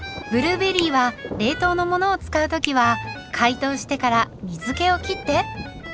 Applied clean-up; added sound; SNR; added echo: none; Thunder + Finger snapping; 13 dB; none.